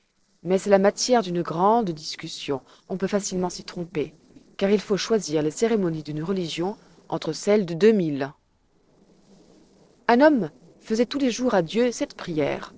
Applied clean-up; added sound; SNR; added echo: neural separator model SepFormer DNS4.